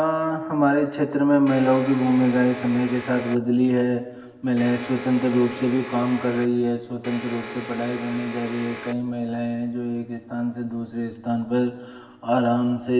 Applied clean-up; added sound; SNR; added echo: none; Domestic sounds, home sounds; 13 dB; reverberation time 1.4 s.